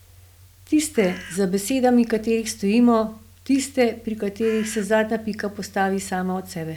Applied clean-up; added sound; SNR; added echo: none; Bird; 16 dB; none.